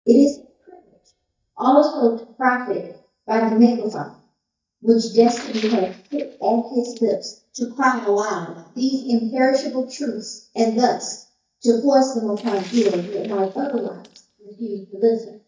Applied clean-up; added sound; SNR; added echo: neural mask model DeepFilterNet 3.